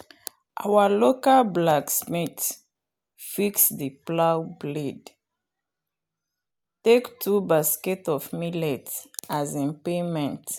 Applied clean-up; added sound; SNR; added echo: none; none; none; none.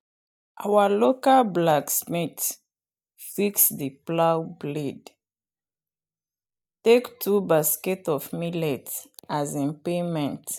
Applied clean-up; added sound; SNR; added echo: neural mask model DeepFilterNet 3.